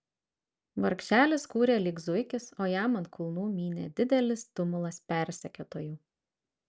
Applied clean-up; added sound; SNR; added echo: none; none; none; none.